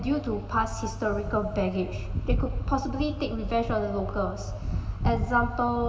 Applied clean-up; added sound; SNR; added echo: none; none; none; reverberation time 2.8 s.